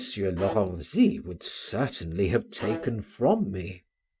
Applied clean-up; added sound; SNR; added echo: neural mask model RNNoise.